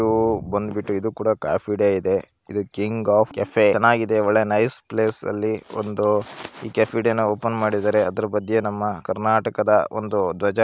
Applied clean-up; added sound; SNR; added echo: none; none; none; none.